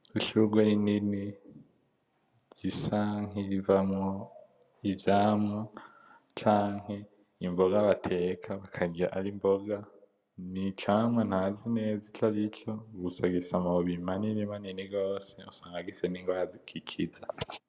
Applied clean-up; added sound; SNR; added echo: none; none; none; none.